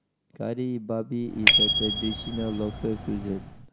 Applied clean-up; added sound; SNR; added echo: none; Bicycle bell; -4 dB; none.